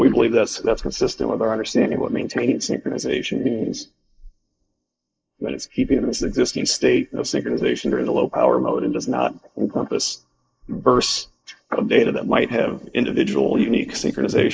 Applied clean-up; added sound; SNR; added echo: neural mask model Resemble Enhance denoiser.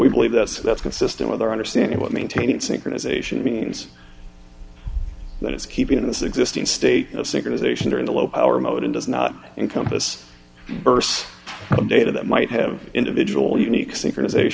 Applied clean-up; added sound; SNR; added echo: none; none; none; none.